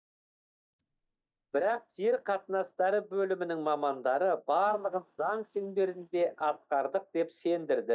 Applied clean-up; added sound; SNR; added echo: neural mask model DeepFilterNet 3.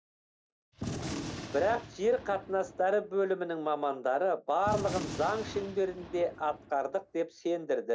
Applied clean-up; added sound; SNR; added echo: none; Gunshot, gunfire; 10 dB; none.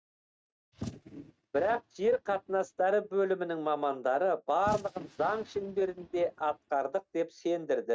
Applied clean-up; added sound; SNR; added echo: neural mask model RNNoise.